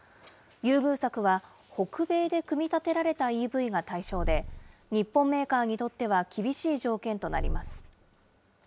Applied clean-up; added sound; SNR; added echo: none; Purr; 4 dB; none.